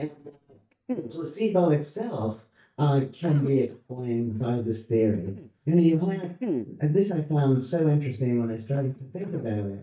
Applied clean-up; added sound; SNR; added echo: neural mask model DeepFilterNet 3.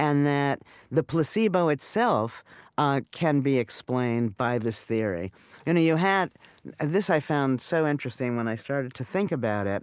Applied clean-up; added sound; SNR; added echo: none; none; none; none.